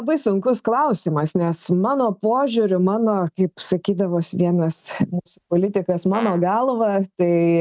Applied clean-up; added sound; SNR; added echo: neural mask model RNNoise.